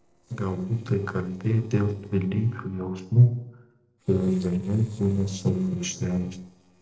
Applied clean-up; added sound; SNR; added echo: neural separator model SepFormer DNS4.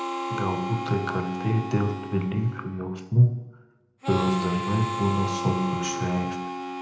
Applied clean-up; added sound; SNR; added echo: none; Harmonica; 6 dB; reverberation time 0.8 s.